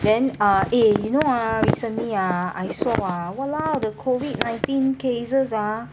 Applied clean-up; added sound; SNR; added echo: none; none; none; none.